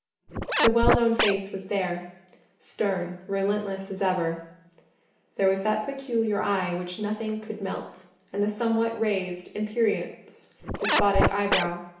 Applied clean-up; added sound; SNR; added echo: none; Scratching (performance technique); -2 dB; reverberation time 0.7 s.